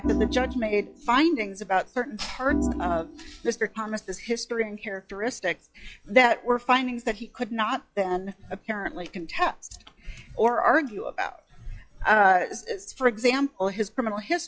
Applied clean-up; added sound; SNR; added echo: classical method log-MMSE.